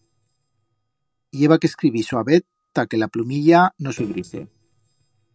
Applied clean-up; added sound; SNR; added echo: neural separator model SepFormer DNS4.